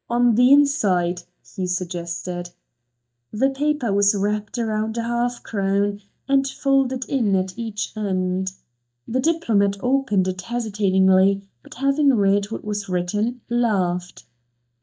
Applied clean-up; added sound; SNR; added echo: neural mask model DeepFilterNet 3.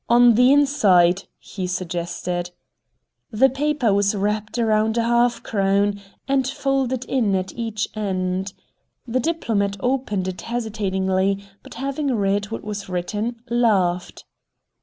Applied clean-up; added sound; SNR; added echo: none; none; none; none.